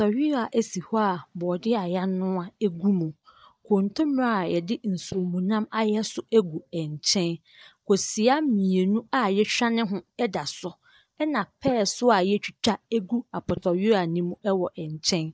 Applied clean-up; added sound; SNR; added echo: neural mask model DeepFilterNet 3.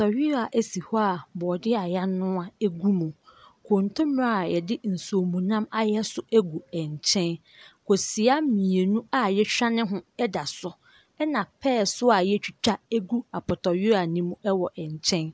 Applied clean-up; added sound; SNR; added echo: none; none; none; none.